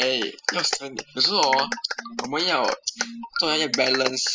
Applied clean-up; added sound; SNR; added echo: classical method spectral subtraction.